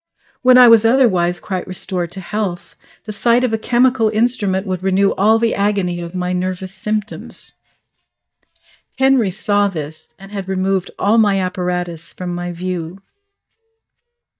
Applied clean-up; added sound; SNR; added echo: neural mask model DeepFilterNet 3.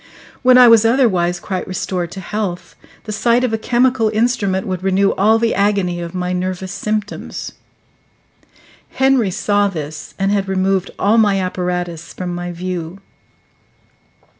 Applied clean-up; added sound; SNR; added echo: none; none; none; none.